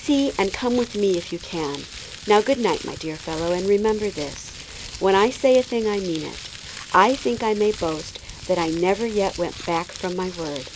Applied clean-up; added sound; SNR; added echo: none; Crumpling, crinkling; 15 dB; none.